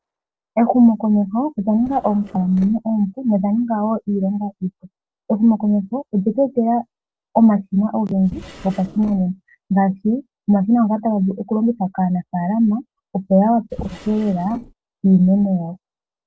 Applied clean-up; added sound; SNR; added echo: neural separator model SepFormer DNS4.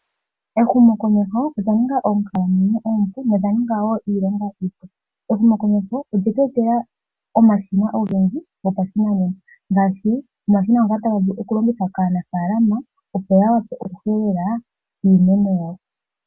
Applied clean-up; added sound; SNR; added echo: none; none; none; none.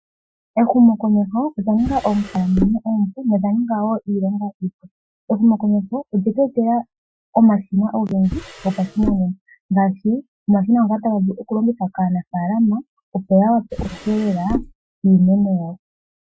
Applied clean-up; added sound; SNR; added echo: classical method Wiener filter.